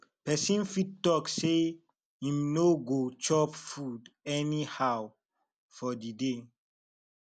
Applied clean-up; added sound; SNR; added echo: none; none; none; none.